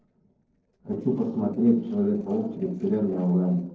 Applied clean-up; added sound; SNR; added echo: neural separator model SepFormer DNS4.